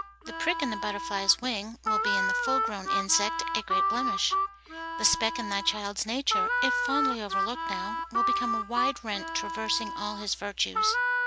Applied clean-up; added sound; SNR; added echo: none; Harmonica; -2 dB; none.